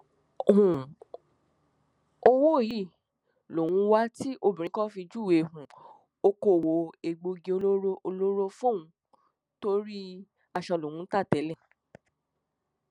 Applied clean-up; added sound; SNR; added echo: none; none; none; none.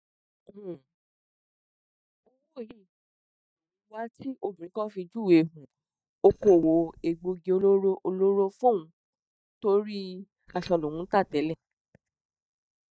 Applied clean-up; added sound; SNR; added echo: neural mask model DeepFilterNet 3.